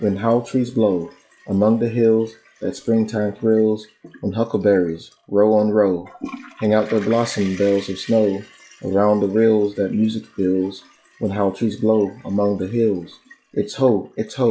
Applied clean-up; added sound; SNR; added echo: classical method log-MMSE.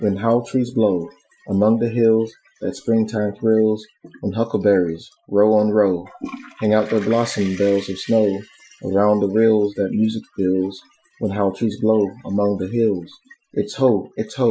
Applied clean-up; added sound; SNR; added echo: classical method Wiener filter.